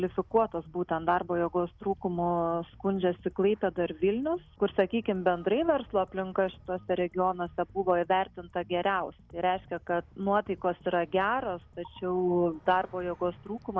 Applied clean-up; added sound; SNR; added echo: none; none; none; none.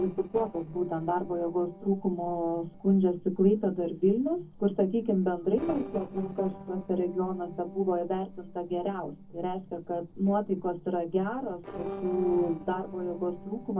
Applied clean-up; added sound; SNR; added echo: neural separator model SepFormer DNS4.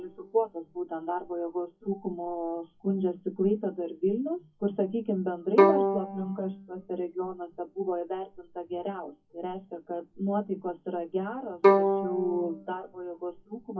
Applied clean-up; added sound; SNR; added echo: classical method WPE with log-MMSE.